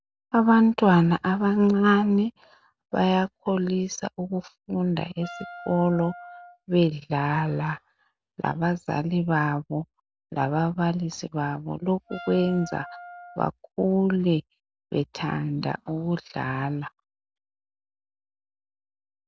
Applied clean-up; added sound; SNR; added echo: none; Wind instrument, woodwind instrument; 17 dB; none.